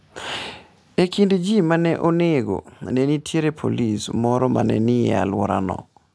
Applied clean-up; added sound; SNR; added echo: none; none; none; none.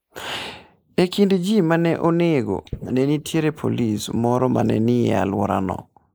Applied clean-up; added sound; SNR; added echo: neural mask model Resemble Enhance denoiser.